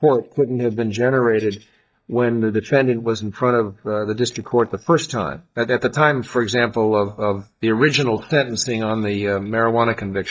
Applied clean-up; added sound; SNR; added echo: neural mask model DeepFilterNet 3.